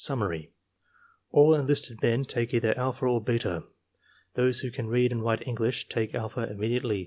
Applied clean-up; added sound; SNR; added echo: none; none; none; none.